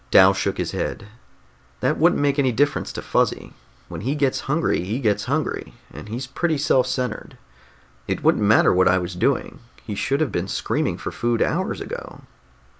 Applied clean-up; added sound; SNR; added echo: none; none; none; none.